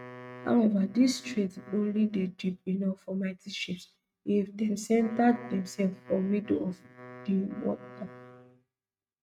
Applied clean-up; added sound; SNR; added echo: neural mask model RNNoise.